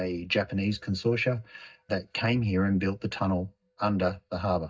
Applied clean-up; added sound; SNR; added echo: neural mask model DeepFilterNet 3.